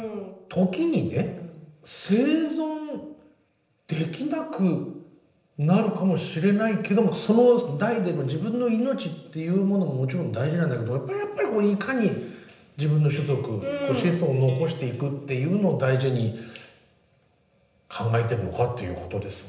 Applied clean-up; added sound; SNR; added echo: neural separator model SepFormer DNS4.